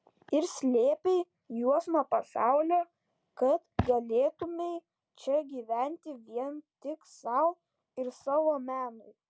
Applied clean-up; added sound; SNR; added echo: none; none; none; none.